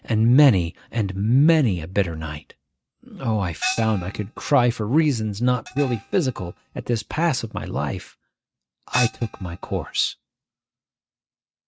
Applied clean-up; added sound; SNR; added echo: neural mask model RNNoise.